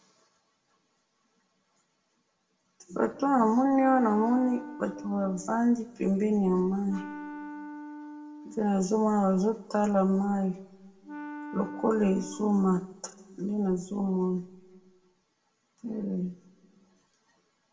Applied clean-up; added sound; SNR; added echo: none; Wind instrument, woodwind instrument; 13 dB; reverberation time 1.1 s.